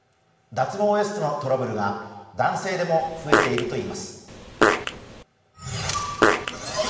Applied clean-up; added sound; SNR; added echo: none; Fart; -3 dB; reverberation time 1.2 s.